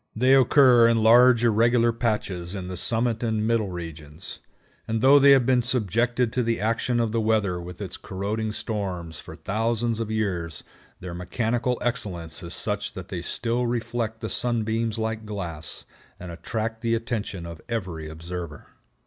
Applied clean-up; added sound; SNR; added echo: none; none; none; none.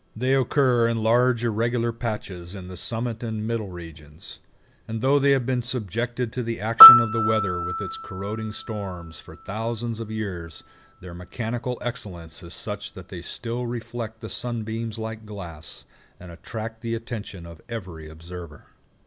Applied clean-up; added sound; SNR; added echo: none; Piano; 1 dB; none.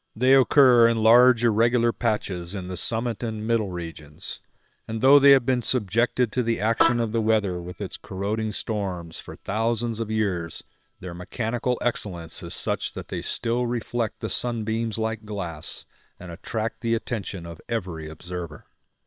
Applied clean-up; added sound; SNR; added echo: neural separator model SepFormer WHAM!.